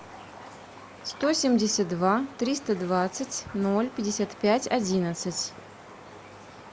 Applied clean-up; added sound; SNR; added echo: none; Raindrop; 18 dB; none.